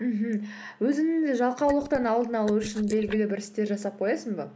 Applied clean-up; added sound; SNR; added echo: neural mask model Resemble Enhance denoiser.